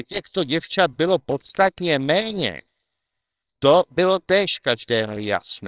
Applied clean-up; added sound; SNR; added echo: neural separator model SepFormer WHAMR!.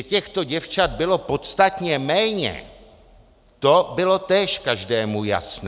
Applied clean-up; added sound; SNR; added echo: none; none; none; none.